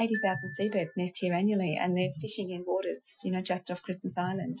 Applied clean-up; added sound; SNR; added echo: classical method Wiener filter.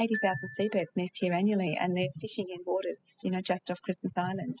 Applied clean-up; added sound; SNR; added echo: classical method spectral subtraction.